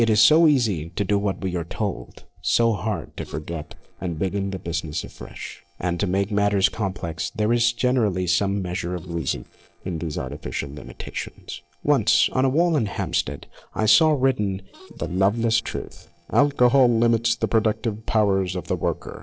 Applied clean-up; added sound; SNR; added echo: neural separator model SepFormer DNS4.